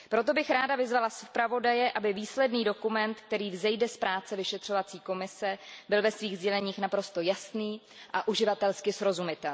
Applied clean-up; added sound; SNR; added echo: none; none; none; none.